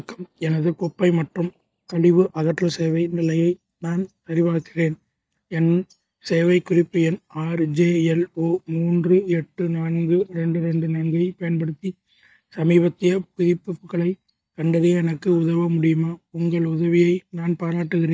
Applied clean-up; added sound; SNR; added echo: neural mask model DeepFilterNet 3.